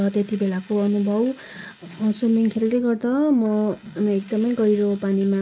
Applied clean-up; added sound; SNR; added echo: neural mask model Resemble Enhance denoiser.